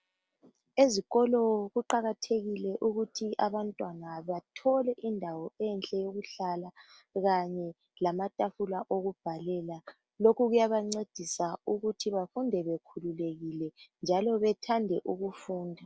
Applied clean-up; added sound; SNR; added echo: none; none; none; none.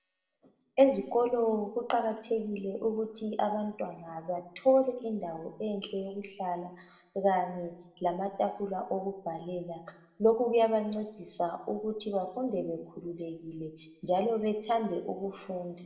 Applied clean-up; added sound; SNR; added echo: none; none; none; reverberation time 0.7 s.